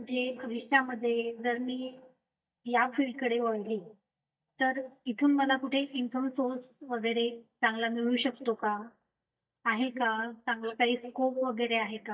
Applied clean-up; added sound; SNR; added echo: neural mask model DeepFilterNet 3.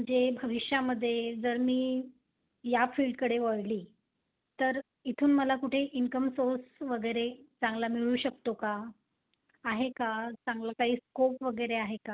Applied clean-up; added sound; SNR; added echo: none; none; none; none.